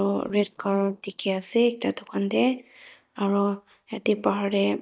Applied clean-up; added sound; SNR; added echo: neural mask model DeepFilterNet 3.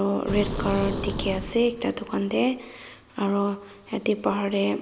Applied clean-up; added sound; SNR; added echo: none; Boom; 7 dB; none.